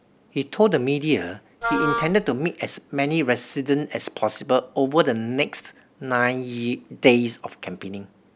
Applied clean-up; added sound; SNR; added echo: none; Wind instrument, woodwind instrument; 3 dB; none.